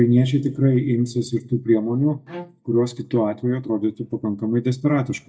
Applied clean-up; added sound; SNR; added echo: neural mask model DeepFilterNet 3.